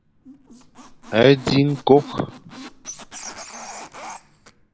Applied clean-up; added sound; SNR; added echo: none; Squeak; 17 dB; none.